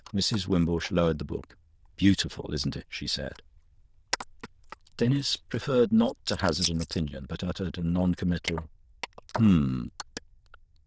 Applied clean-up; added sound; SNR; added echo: neural diffusion model UNIVERSE++.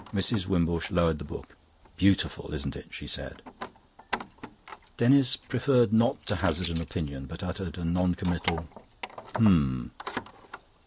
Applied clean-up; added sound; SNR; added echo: none; Keys jangling; 12 dB; none.